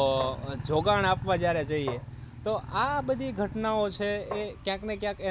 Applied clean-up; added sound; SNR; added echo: none; Tap; 13 dB; none.